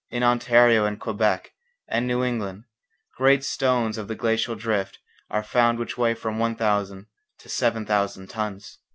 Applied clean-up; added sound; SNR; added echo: none; none; none; none.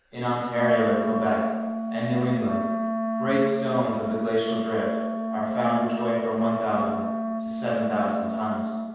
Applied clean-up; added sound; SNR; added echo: none; Wind instrument, woodwind instrument; 2 dB; reverberation time 1.2 s.